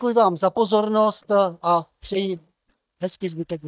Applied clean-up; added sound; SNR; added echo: neural mask model DeepFilterNet 3.